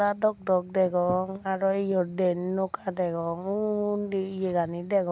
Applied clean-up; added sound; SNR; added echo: none; none; none; none.